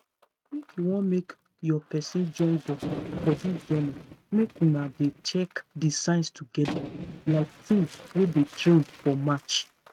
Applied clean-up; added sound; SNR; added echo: neural mask model RNNoise.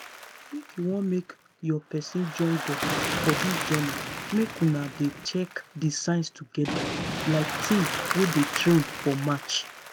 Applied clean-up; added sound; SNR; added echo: none; Thunder + Applause; 5 dB; none.